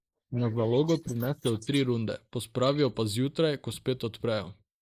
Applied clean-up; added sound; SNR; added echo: neural mask model Resemble Enhance denoiser.